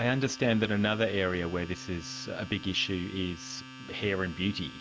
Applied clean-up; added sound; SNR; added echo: none; Domestic sounds, home sounds; 15 dB; none.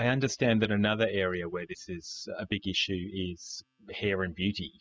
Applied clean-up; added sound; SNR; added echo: classical method spectral subtraction.